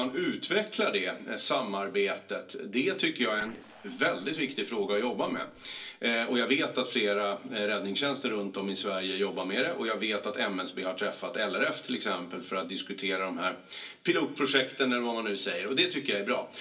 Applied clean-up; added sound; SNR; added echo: neural separator model SepFormer DNS4.